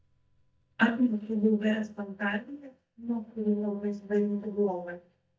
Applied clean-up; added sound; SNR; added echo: neural mask model DeepFilterNet 3.